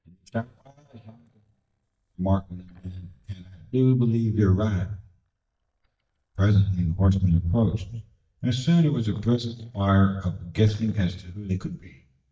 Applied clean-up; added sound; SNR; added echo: neural mask model DeepFilterNet 3.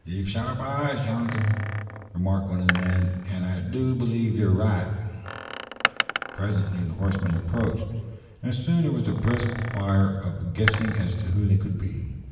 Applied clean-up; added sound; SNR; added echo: none; Door; 10 dB; reverberation time 1.3 s.